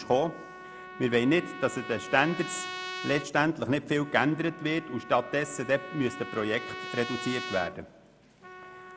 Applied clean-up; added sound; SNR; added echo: none; Trumpet; 12 dB; none.